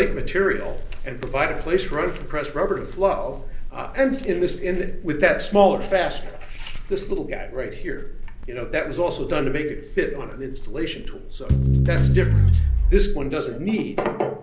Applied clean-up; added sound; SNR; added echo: none; Crackle; 0 dB; reverberation time 0.5 s.